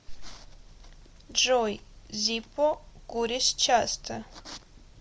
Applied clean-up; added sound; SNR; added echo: none; none; none; none.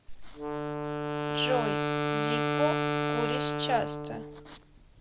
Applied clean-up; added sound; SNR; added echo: none; Wind instrument, woodwind instrument; -3 dB; none.